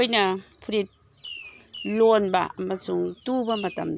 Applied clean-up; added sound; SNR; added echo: none; Fireworks; 15 dB; none.